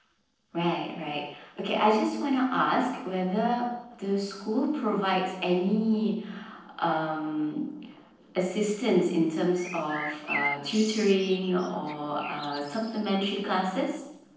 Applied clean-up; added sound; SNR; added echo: neural separator model SepFormer DNS4.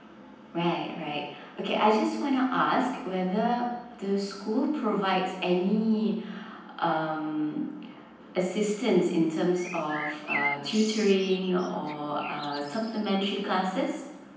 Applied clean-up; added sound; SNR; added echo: none; Bird; 10 dB; reverberation time 0.9 s.